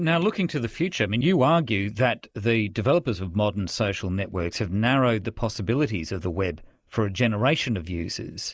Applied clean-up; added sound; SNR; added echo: neural mask model Resemble Enhance denoiser.